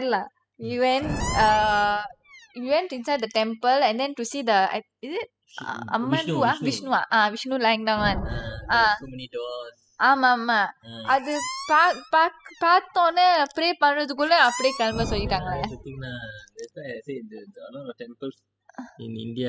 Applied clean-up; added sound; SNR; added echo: classical method spectral subtraction.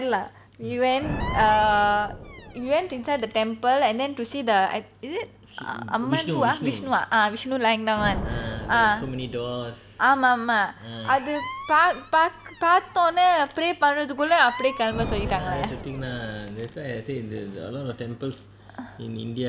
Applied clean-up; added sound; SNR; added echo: none; Thunder + Squeak; 13 dB; none.